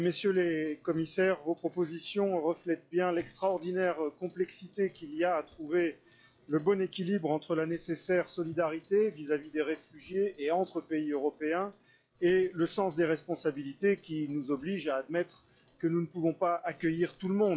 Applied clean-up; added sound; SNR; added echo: classical method log-MMSE.